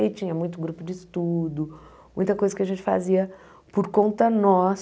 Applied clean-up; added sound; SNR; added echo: none; none; none; none.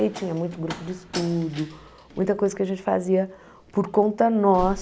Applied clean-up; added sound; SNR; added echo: none; Slam; 16 dB; none.